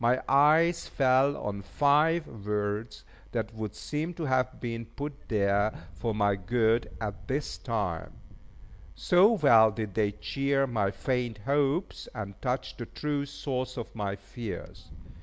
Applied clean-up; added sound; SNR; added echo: none; Wind; 20 dB; none.